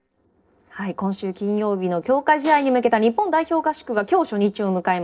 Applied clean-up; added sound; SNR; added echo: neural separator model SepFormer DNS4.